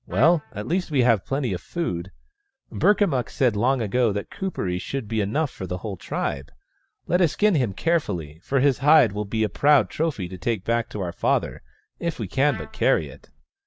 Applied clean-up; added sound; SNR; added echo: none; Trumpet; 19 dB; none.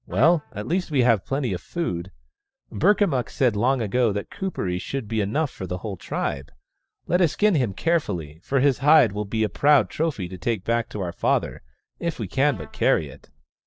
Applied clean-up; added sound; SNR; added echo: neural separator model SepFormer DNS4.